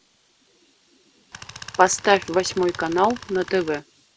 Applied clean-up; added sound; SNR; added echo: none; Tools; 15 dB; none.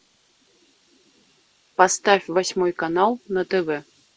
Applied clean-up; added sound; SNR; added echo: none; none; none; none.